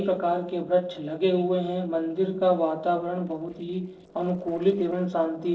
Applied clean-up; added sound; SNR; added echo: neural separator model SepFormer DNS4.